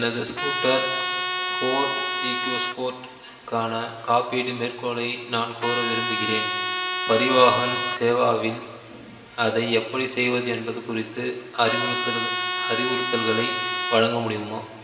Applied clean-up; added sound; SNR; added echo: none; Trumpet; 1 dB; reverberation time 2.3 s.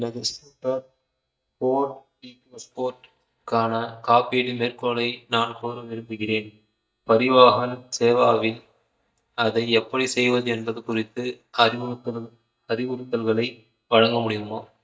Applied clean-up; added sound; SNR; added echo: neural mask model DeepFilterNet 3.